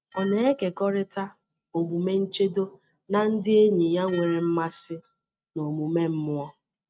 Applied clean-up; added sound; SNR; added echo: neural mask model RNNoise.